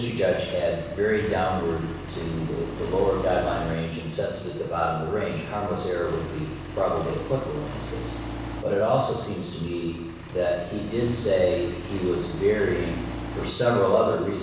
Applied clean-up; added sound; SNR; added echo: none; Accelerating, revving, vroom; 10 dB; reverberation time 1.1 s.